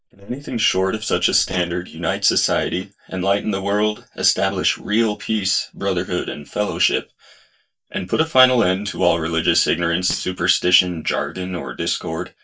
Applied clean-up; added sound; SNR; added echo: neural mask model DeepFilterNet 3.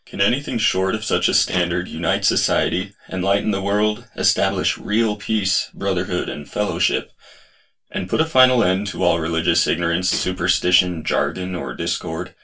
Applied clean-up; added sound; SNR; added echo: neural separator model SepFormer DNS4.